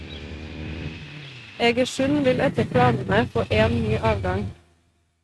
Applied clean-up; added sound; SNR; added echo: neural mask model RNNoise.